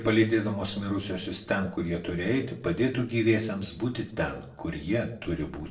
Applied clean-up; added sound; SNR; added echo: none; none; none; reverberation time 0.6 s.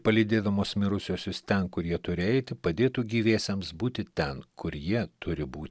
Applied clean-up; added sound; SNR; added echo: none; none; none; none.